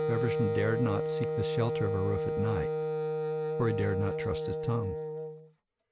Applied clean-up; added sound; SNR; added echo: none; Wind instrument, woodwind instrument; -1 dB; none.